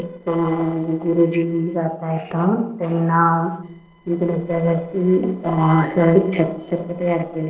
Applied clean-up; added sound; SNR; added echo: neural separator model SepFormer DNS4.